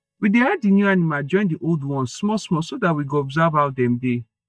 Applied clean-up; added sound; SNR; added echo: neural mask model DeepFilterNet 3.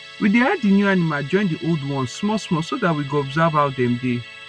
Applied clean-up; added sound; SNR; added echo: none; Musical instrument; 18 dB; none.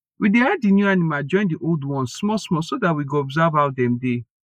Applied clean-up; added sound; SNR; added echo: neural mask model Resemble Enhance denoiser.